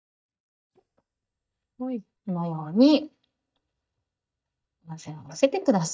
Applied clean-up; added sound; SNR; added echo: neural mask model DeepFilterNet 3.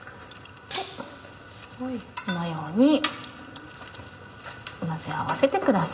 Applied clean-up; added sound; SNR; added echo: none; Shatter; 9 dB; reverberation time 1.6 s.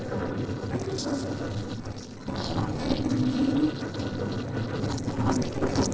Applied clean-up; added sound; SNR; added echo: neural separator model SepFormer DNS4.